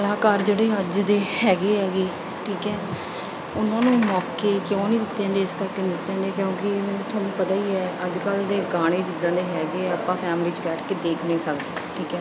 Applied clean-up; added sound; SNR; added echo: none; none; none; none.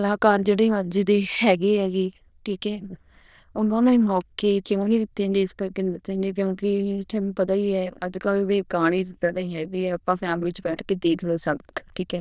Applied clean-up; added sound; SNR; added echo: neural diffusion model UNIVERSE++.